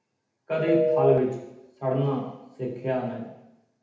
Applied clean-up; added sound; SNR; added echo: none; Telephone; -2 dB; reverberation time 0.8 s.